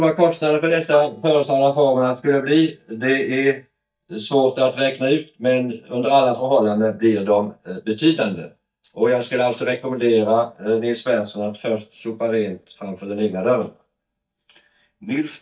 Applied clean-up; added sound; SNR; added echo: neural mask model DeepFilterNet 3.